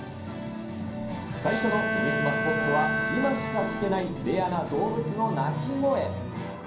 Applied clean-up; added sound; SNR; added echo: none; Bowed string instrument; 2 dB; reverberation time 0.6 s.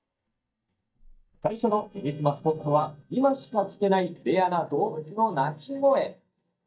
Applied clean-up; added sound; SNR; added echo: neural mask model DeepFilterNet 3.